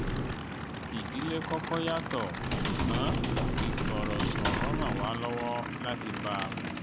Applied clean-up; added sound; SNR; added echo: none; Typing + Idling / Aircraft; -4 dB; none.